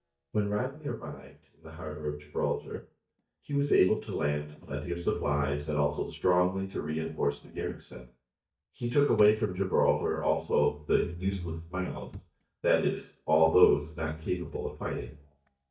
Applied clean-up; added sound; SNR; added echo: neural mask model DeepFilterNet 3.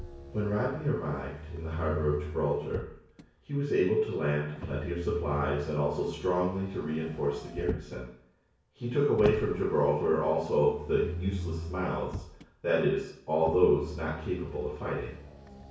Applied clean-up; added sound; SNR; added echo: none; Motor vehicle (road); 10 dB; reverberation time 0.6 s.